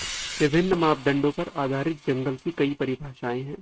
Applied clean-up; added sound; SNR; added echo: neural mask model RNNoise.